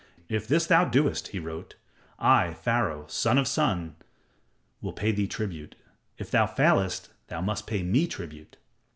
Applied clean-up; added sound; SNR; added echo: none; none; none; none.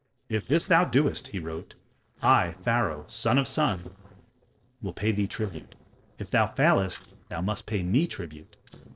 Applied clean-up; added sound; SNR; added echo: neural separator model SepFormer DNS4.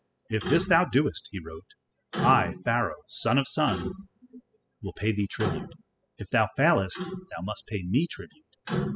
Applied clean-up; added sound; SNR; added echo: classical method spectral subtraction.